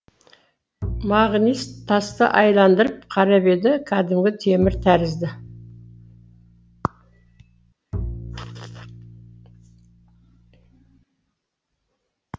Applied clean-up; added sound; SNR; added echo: none; Bowed string instrument; 13 dB; none.